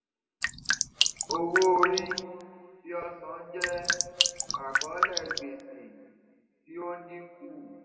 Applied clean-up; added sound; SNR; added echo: none; Drip; -4 dB; reverberation time 1.8 s.